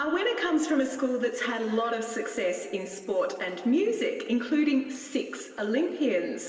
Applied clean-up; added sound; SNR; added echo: none; none; none; reverberation time 2.1 s.